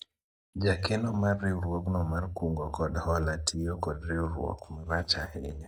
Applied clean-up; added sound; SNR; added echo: neural mask model DeepFilterNet 3.